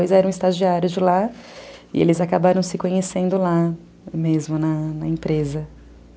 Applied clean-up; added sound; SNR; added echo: none; none; none; none.